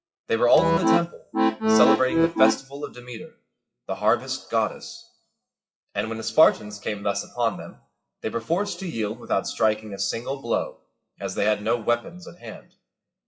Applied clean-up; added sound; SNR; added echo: classical method WPE with log-MMSE.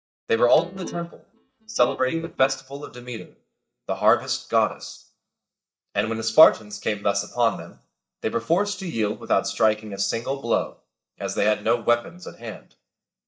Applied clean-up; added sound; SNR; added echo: neural mask model DeepFilterNet 3.